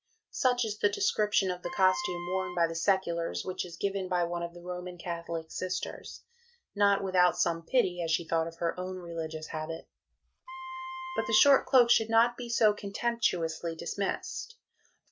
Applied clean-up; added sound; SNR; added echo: none; Wind instrument, woodwind instrument; 11 dB; none.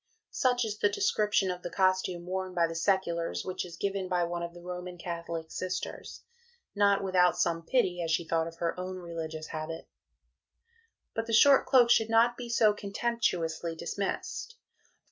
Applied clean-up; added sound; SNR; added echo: none; none; none; none.